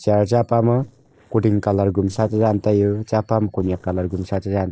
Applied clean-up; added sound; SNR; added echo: neural separator model SepFormer DNS4.